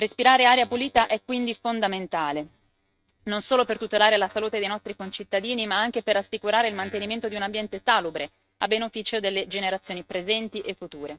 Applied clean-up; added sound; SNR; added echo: neural mask model RNNoise.